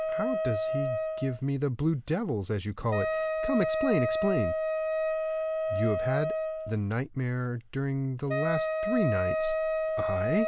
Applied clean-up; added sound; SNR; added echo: none; Wind instrument, woodwind instrument; 0 dB; none.